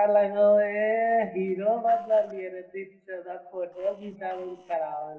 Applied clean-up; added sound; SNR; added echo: neural separator model SepFormer DNS4.